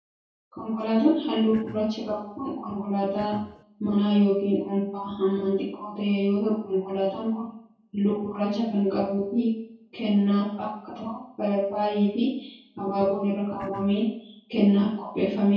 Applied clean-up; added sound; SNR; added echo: none; Cough; 16 dB; reverberation time 0.6 s.